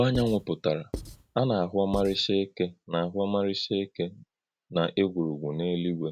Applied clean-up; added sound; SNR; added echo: none; Writing; 12 dB; none.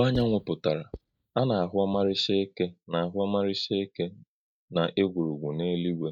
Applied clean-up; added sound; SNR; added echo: neural mask model DeepFilterNet 3.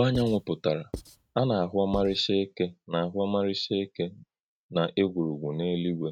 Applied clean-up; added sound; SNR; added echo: neural mask model RNNoise.